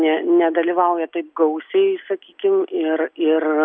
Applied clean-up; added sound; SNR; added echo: none; none; none; none.